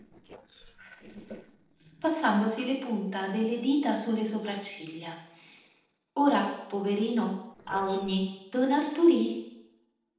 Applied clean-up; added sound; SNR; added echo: neural separator model SepFormer DNS4.